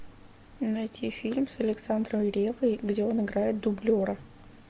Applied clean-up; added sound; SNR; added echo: none; none; none; none.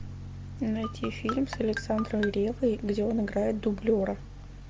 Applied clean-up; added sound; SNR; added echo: none; Marimba, xylophone + Piano; 10 dB; none.